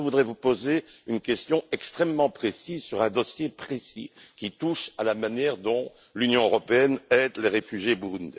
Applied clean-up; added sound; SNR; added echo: none; none; none; none.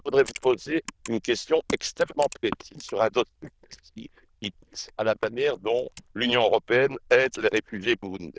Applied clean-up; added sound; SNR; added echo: neural diffusion model UNIVERSE++.